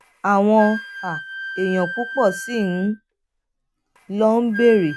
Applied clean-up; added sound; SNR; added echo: none; Wind instrument, woodwind instrument; 12 dB; none.